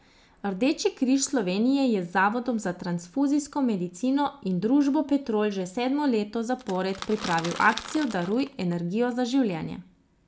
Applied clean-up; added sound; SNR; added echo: none; Crackle / Crushing; 11 dB; none.